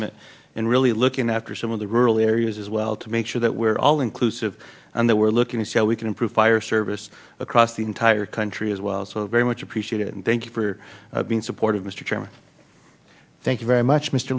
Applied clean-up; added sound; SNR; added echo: none; none; none; none.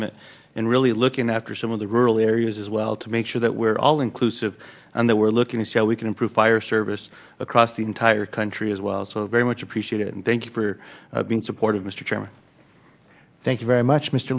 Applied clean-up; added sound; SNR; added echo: neural mask model Resemble Enhance denoiser.